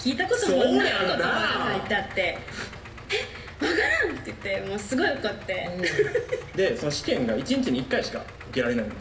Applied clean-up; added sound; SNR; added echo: none; Idling; 15 dB; reverberation time 0.3 s.